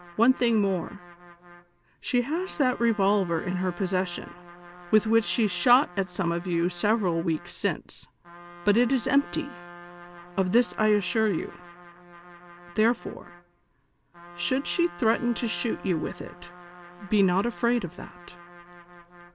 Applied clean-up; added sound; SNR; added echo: none; Trumpet; 18 dB; none.